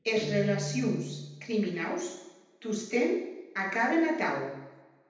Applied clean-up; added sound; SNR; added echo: none; Guitar; 9 dB; reverberation time 0.9 s.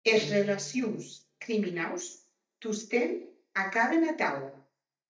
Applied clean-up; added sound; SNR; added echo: neural mask model DeepFilterNet 3.